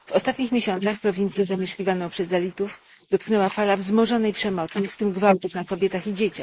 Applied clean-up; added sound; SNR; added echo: neural mask model Resemble Enhance denoiser.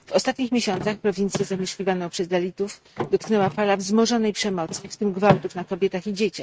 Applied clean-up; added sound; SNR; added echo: neural mask model RNNoise.